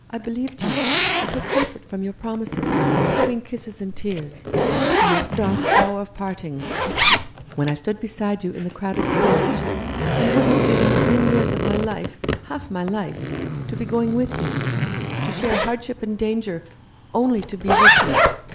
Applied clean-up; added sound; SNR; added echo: none; Zipper (clothing); -4 dB; none.